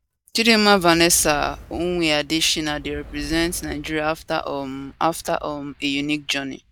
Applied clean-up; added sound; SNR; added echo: neural mask model DeepFilterNet 3.